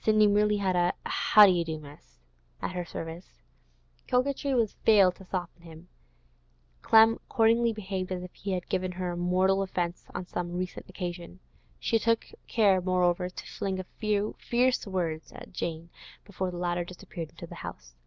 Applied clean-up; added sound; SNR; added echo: none; none; none; none.